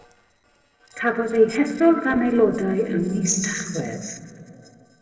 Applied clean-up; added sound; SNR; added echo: neural separator model SepFormer DNS4.